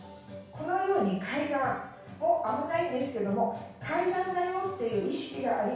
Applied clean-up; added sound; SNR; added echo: none; none; none; reverberation time 0.7 s.